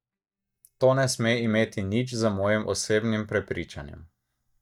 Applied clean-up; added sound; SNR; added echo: neural mask model DeepFilterNet 3.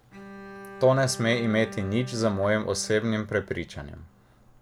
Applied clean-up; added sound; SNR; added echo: none; Bowed string instrument; 17 dB; none.